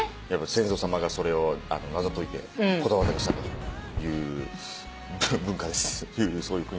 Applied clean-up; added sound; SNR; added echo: none; Fireworks; 10 dB; none.